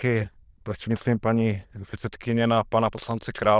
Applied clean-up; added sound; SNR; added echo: neural diffusion model UNIVERSE++.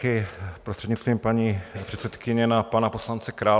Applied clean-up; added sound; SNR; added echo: none; none; none; none.